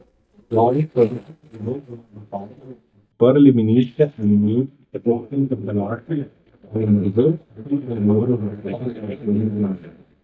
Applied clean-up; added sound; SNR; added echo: neural mask model DeepFilterNet 3.